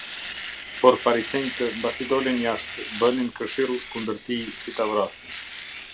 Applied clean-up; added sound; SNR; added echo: none; Domestic sounds, home sounds; 11 dB; none.